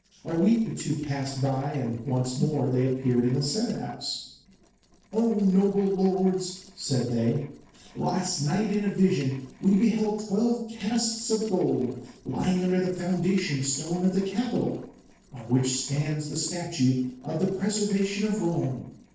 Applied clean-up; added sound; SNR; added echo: neural separator model SepFormer DNS4.